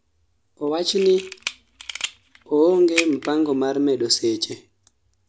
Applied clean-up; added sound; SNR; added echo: none; Camera; 11 dB; none.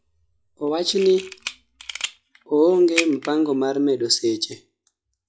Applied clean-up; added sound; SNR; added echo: classical method log-MMSE.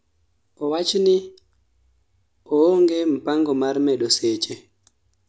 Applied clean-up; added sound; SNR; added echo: none; none; none; none.